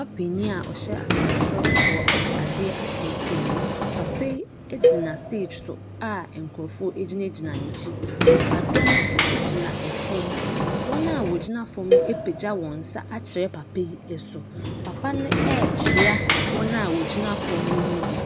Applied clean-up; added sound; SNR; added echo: none; Cowbell + Sliding door; -5 dB; none.